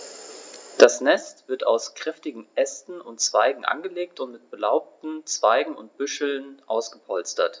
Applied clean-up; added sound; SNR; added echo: none; none; none; none.